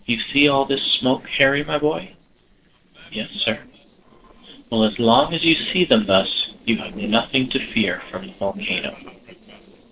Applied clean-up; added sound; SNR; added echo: neural separator model SepFormer DNS4.